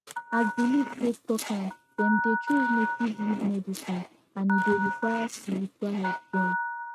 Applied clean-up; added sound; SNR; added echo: neural mask model RNNoise.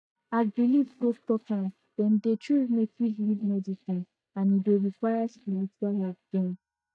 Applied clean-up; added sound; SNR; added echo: neural mask model DeepFilterNet 3.